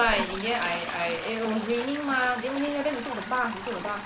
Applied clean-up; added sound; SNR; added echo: none; Toilet flush; 7 dB; none.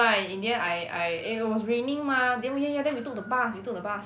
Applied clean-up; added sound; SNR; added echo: none; none; none; none.